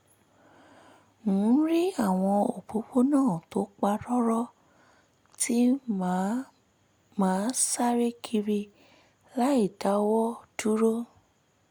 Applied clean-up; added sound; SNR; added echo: none; none; none; none.